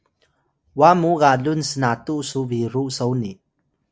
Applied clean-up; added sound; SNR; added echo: none; none; none; none.